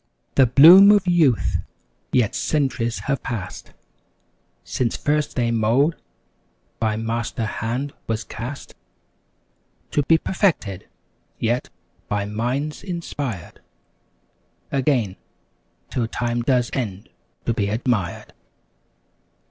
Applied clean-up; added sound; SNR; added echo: none; none; none; none.